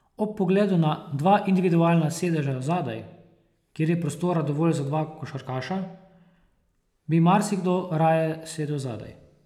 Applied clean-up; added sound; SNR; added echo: none; none; none; none.